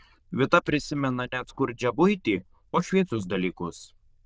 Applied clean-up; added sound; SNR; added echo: neural diffusion model UNIVERSE++.